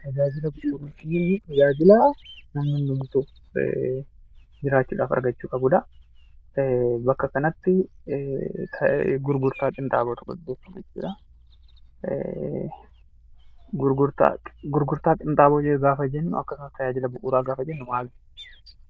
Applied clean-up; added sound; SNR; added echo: neural diffusion model UNIVERSE++.